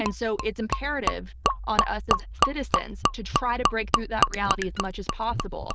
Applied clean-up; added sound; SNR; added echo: neural diffusion model UNIVERSE++.